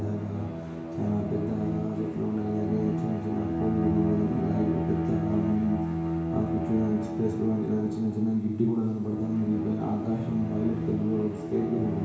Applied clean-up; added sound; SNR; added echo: none; Bowed string instrument; 4 dB; reverberation time 0.6 s.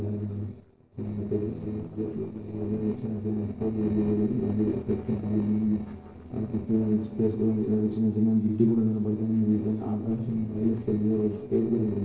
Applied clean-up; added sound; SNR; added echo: neural separator model SepFormer DNS4.